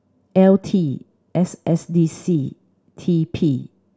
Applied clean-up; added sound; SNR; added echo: none; none; none; none.